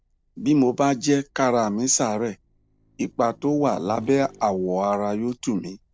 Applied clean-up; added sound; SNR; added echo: neural separator model SepFormer DNS4.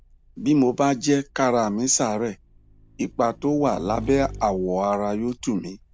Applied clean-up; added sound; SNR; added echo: none; Motorcycle / Engine; 19 dB; none.